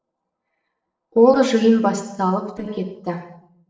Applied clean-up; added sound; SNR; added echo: neural separator model SepFormer DNS4.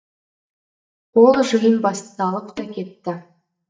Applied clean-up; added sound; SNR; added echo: neural mask model DeepFilterNet 3.